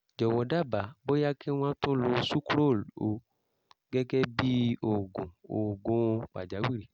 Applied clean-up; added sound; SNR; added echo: none; none; none; none.